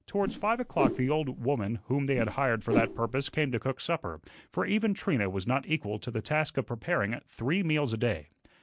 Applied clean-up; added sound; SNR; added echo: none; Whoosh, swoosh, swish; 5 dB; none.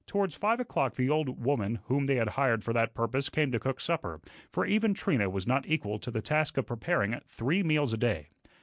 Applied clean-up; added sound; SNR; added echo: none; none; none; none.